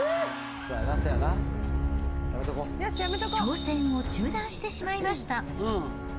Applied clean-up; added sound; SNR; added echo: none; Wind instrument, woodwind instrument; 13 dB; none.